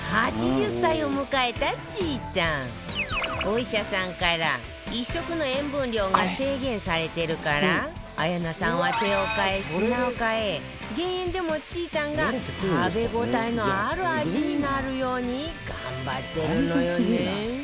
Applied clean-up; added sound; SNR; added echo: none; Tools; 20 dB; none.